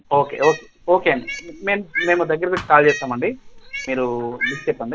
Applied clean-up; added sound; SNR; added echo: none; Cat + Thump, thud; 11 dB; none.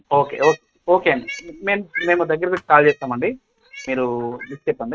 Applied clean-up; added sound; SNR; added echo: neural mask model RNNoise.